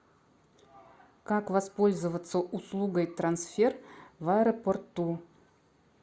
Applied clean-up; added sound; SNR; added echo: none; none; none; none.